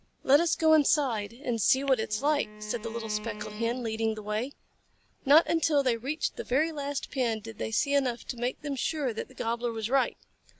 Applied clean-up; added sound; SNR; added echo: none; Bowed string instrument; 16 dB; none.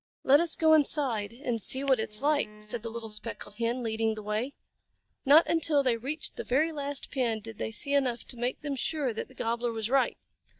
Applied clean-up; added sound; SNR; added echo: neural mask model DeepFilterNet 3.